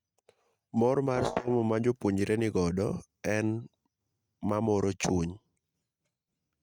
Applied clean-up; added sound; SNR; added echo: neural mask model RNNoise.